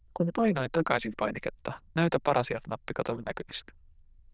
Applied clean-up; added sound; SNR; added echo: neural diffusion model UNIVERSE++.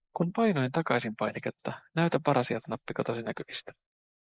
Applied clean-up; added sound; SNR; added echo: neural mask model Resemble Enhance denoiser.